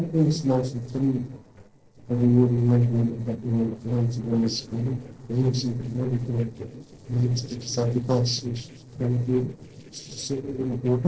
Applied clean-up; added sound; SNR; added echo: neural separator model SepFormer DNS4.